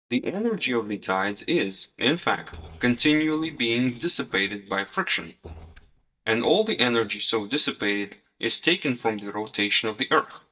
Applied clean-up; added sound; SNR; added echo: neural mask model DeepFilterNet 3.